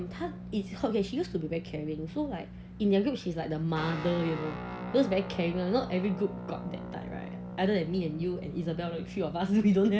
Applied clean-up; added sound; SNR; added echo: none; Guitar; 11 dB; none.